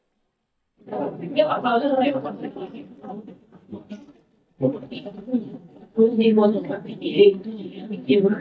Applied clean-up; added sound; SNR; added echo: neural mask model DeepFilterNet 3.